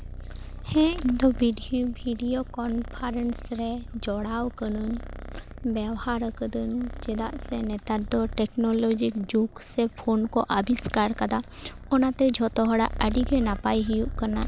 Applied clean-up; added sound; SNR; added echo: none; Purr; 10 dB; none.